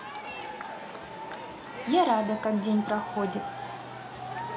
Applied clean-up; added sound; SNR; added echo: none; Crowd / Cheering; 7 dB; reverberation time 0.4 s.